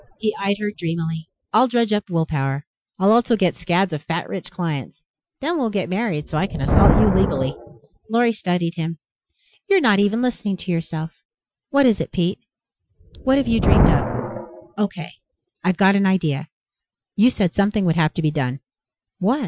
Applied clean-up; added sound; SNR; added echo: classical method Wiener filter.